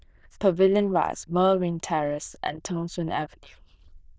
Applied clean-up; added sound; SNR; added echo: neural diffusion model UNIVERSE++.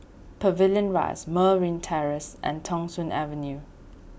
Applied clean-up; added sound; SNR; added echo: none; none; none; none.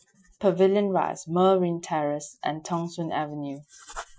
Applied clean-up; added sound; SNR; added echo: classical method Wiener filter.